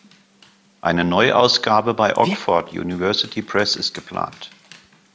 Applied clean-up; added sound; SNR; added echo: none; Dog; 16 dB; none.